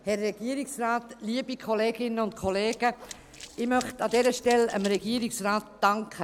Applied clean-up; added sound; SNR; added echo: none; Run; 19 dB; none.